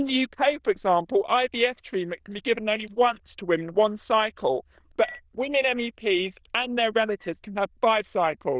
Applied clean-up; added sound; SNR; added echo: neural diffusion model UNIVERSE++.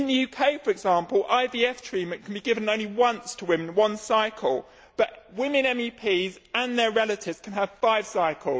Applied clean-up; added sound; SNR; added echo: none; none; none; none.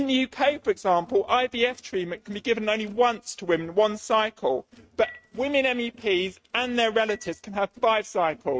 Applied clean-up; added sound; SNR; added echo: neural mask model RNNoise.